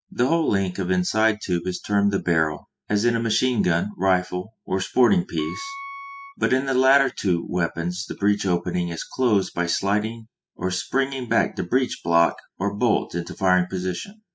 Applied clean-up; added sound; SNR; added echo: classical method spectral subtraction.